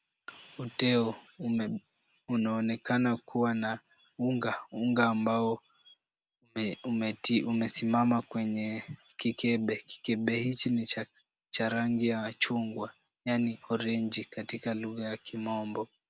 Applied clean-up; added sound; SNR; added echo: none; none; none; none.